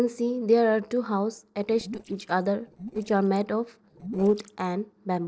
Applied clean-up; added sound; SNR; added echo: neural separator model SepFormer DNS4.